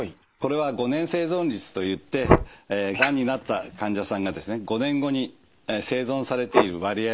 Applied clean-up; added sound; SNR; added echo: neural mask model Resemble Enhance denoiser.